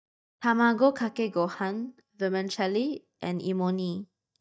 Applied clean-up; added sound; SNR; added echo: neural mask model DeepFilterNet 3.